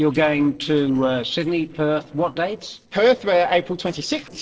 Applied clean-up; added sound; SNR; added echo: neural separator model SepFormer DNS4.